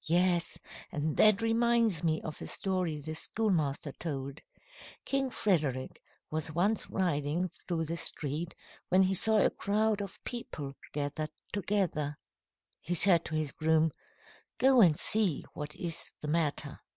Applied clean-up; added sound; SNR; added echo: none; none; none; none.